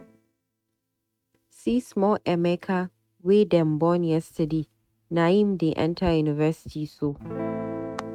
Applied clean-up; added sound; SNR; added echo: neural mask model RNNoise.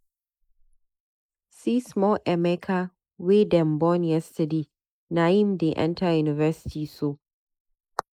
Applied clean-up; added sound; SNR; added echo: neural mask model Resemble Enhance denoiser.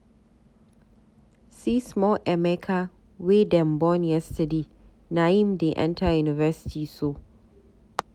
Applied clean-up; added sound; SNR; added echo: none; none; none; none.